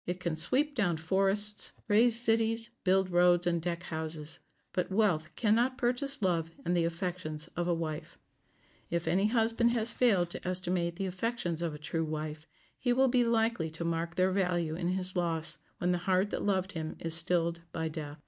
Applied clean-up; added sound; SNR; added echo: neural mask model DeepFilterNet 3.